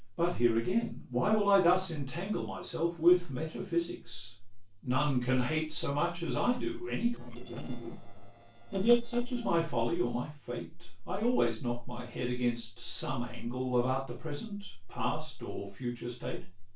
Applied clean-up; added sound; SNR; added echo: neural separator model SepFormer DNS4.